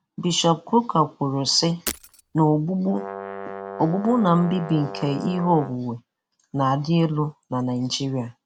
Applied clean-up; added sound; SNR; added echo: none; Brass instrument + Shatter; 12 dB; none.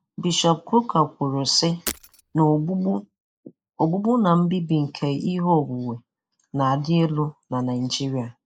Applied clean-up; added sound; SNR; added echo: neural mask model Resemble Enhance denoiser.